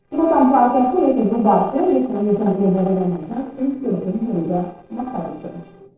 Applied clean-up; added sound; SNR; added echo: neural separator model SepFormer DNS4.